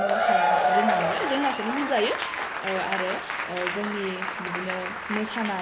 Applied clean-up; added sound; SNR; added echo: none; Applause / Crowd / Cheering; -3 dB; none.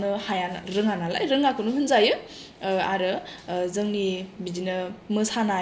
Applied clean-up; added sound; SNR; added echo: none; none; none; none.